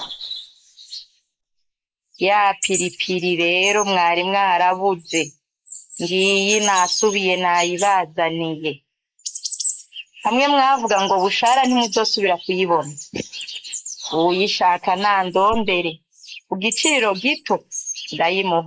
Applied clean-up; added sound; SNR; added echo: neural mask model Resemble Enhance denoiser.